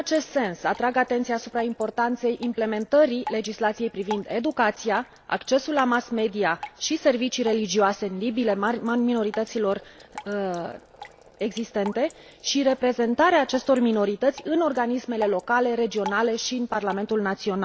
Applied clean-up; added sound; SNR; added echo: none; Drip; 19 dB; none.